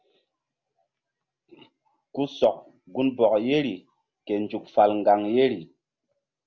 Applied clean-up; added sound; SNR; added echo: none; none; none; none.